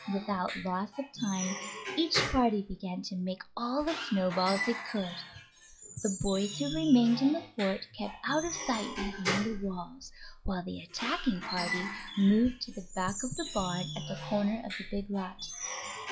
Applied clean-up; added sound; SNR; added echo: classical method log-MMSE.